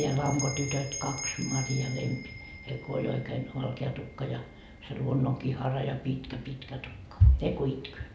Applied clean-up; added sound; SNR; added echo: none; Bell; 13 dB; none.